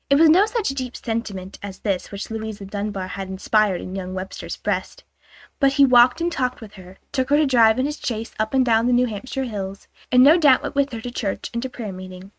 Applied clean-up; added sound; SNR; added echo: neural mask model RNNoise.